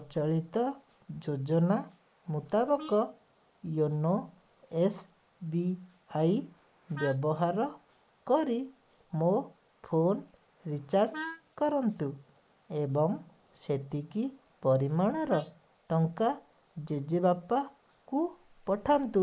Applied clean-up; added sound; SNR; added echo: neural mask model Resemble Enhance denoiser.